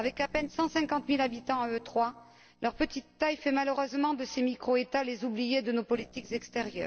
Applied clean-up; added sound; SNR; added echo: neural separator model SepFormer DNS4.